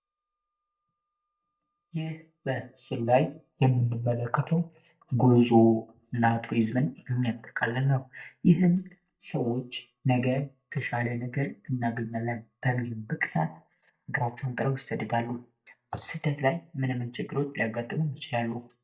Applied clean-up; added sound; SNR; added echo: neural mask model DeepFilterNet 3.